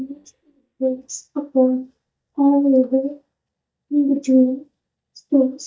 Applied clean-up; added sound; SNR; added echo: neural mask model DeepFilterNet 3.